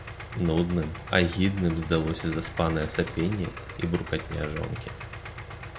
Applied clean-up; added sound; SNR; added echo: none; Idling; 10 dB; none.